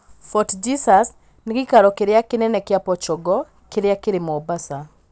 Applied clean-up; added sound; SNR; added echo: none; none; none; none.